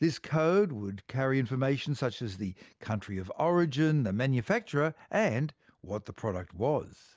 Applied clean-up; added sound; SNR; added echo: none; none; none; none.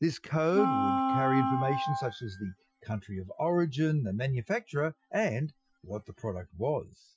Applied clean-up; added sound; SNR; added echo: classical method Wiener filter.